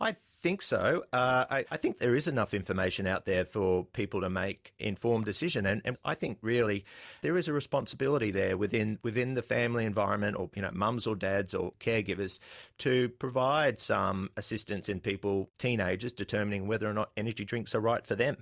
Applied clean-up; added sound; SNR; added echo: none; none; none; none.